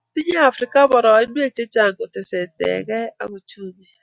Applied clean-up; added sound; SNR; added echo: none; none; none; none.